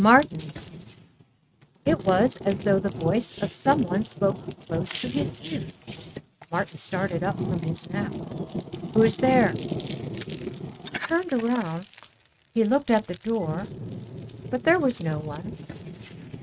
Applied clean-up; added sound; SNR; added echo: neural mask model RNNoise.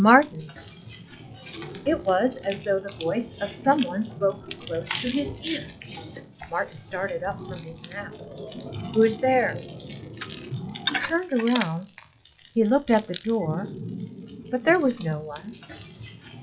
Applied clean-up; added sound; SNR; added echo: classical method log-MMSE.